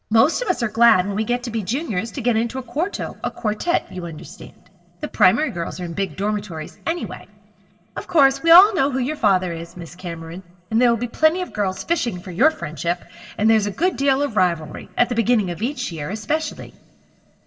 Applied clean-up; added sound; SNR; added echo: none; none; none; reverberation time 1.9 s.